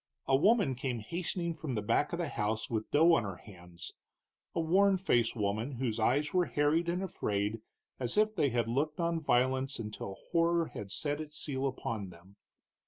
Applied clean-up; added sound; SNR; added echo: none; none; none; none.